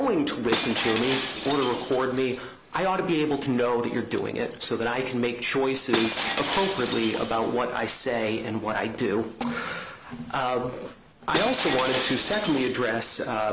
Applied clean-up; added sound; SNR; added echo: none; Shatter; 5 dB; none.